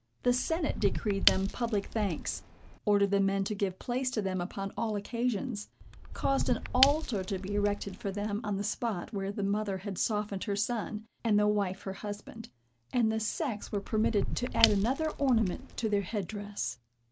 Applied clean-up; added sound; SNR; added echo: none; Shatter / Crushing; 3 dB; none.